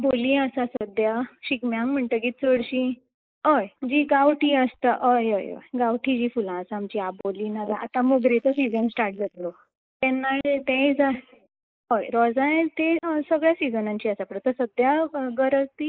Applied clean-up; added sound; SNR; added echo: neural mask model Resemble Enhance denoiser.